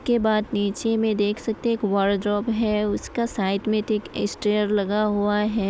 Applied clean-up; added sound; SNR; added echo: none; none; none; none.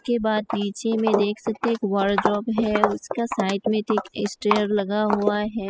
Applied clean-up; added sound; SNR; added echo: classical method spectral subtraction.